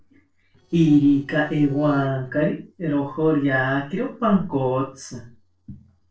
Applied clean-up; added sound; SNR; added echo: neural separator model SepFormer DNS4.